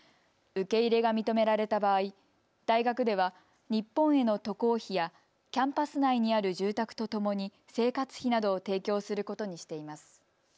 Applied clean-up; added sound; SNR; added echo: none; none; none; none.